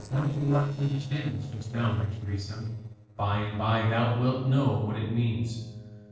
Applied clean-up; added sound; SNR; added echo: neural separator model SepFormer DNS4.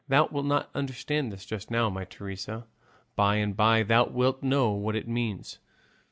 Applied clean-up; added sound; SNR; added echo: none; none; none; none.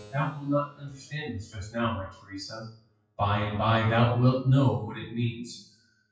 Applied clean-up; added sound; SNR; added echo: classical method WPE with log-MMSE.